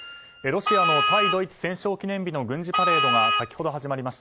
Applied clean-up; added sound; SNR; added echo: none; Wind instrument, woodwind instrument; -4 dB; none.